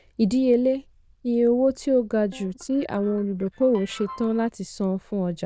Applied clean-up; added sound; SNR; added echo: neural diffusion model UNIVERSE++.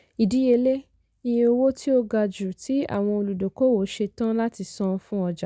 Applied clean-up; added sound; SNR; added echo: none; none; none; none.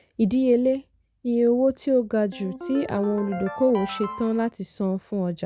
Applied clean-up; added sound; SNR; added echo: none; Ringtone; 12 dB; none.